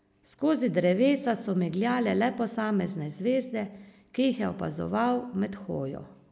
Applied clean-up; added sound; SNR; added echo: none; none; none; none.